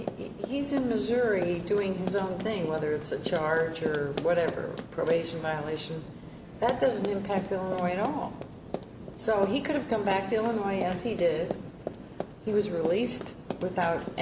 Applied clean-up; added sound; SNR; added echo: none; Run; 12 dB; none.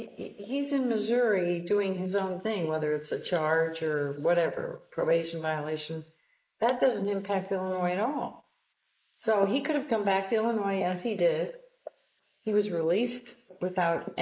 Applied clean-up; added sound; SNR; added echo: neural mask model Resemble Enhance denoiser.